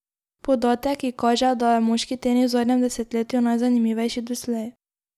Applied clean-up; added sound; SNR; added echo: none; none; none; none.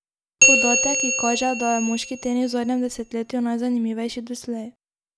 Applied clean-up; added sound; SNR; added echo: none; Bell; -2 dB; none.